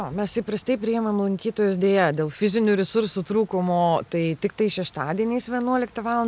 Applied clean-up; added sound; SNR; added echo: none; none; none; none.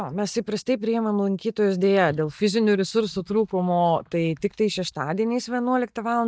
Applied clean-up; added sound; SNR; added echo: neural mask model DeepFilterNet 3.